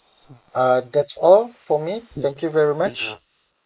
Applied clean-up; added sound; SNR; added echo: neural mask model Resemble Enhance denoiser.